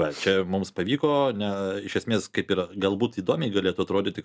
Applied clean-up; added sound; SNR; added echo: none; none; none; none.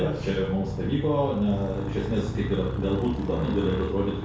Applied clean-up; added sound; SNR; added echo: none; Motorcycle; 5 dB; reverberation time 0.6 s.